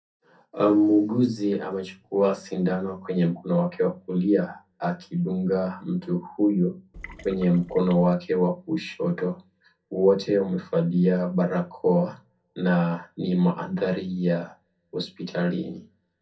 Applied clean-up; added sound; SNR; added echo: none; Trickle, dribble / Water tap, faucet; 19 dB; reverberation time 0.3 s.